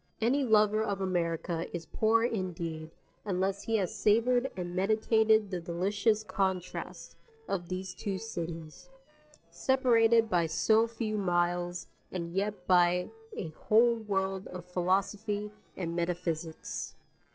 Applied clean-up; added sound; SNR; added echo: neural separator model SepFormer DNS4.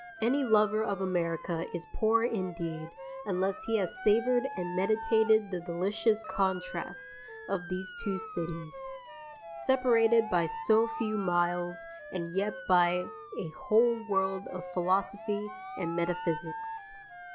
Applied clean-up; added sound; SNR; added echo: none; Motor vehicle (road) / Siren + Wind instrument, woodwind instrument; 12 dB; none.